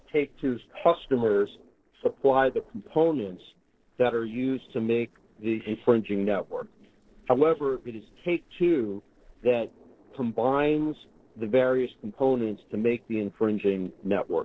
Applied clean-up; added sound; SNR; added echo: neural separator model SepFormer DNS4.